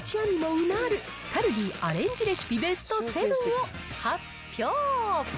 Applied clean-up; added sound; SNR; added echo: none; Fart; 17 dB; none.